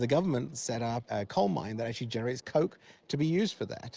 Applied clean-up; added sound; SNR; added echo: none; none; none; none.